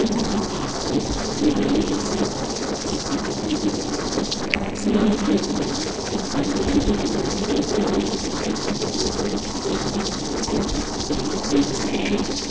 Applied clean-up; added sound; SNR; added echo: neural separator model SepFormer DNS4.